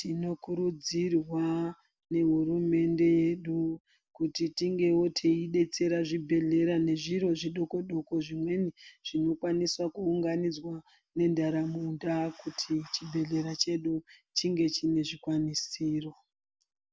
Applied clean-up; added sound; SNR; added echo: none; none; none; none.